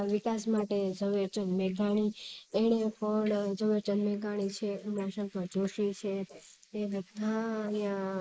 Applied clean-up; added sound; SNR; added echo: neural mask model Resemble Enhance denoiser.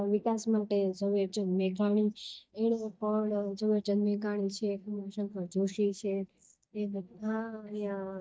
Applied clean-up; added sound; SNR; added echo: neural mask model DeepFilterNet 3.